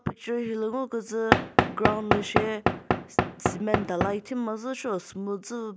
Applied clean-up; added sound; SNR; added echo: none; Knock / Wood; -4 dB; none.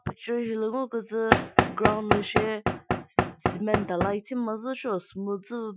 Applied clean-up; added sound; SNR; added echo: classical method Wiener filter.